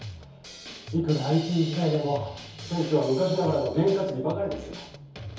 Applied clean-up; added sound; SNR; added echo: none; Drum kit; 14 dB; reverberation time 0.6 s.